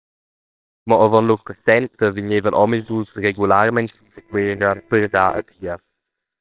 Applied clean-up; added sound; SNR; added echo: neural separator model SepFormer WHAMR!.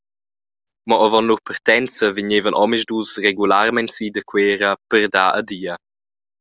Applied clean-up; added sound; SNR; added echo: none; none; none; none.